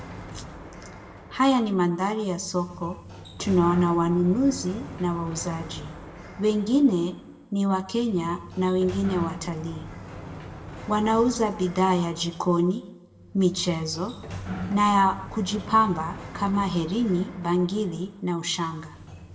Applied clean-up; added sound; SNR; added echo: none; Sliding door; 14 dB; reverberation time 0.6 s.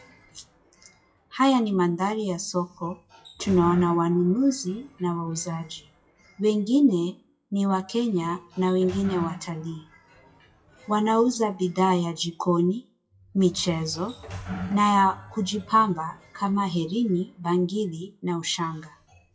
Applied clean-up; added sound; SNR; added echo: classical method WPE with log-MMSE.